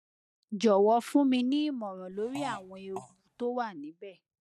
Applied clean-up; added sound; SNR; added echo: neural mask model DeepFilterNet 3.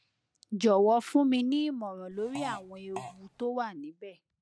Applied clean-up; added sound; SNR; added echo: none; Fart; 15 dB; none.